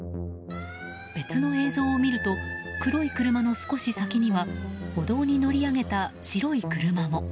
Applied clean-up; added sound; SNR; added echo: none; none; none; none.